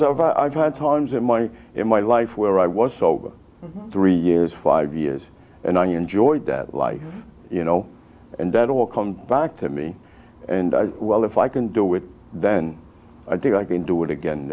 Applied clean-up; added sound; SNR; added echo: none; none; none; none.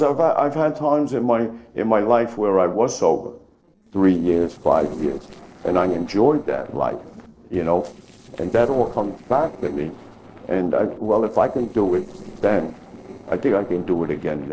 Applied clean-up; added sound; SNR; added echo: neural separator model SepFormer DNS4.